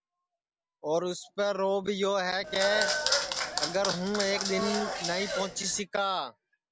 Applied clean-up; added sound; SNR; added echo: none; Applause / Clapping; 1 dB; none.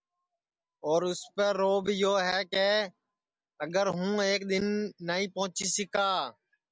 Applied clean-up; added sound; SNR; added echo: none; none; none; none.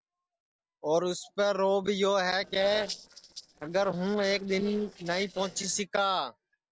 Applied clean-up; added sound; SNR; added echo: neural separator model SepFormer DNS4.